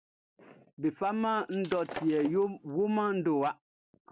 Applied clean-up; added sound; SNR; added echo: none; Shatter; 14 dB; none.